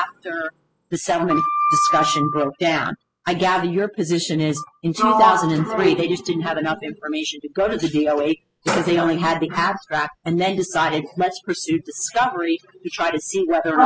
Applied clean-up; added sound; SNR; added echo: classical method spectral subtraction.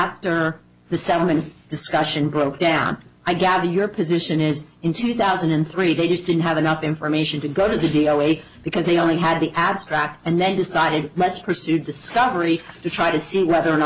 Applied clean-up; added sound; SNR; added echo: none; none; none; none.